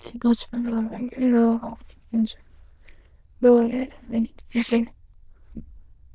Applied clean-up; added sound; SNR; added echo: neural diffusion model UNIVERSE++.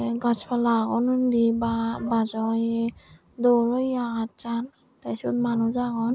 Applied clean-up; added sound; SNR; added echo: none; none; none; none.